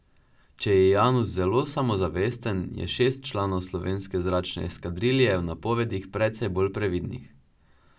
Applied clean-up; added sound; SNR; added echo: none; none; none; none.